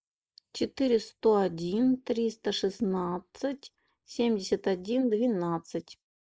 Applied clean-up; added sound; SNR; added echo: neural mask model Resemble Enhance denoiser.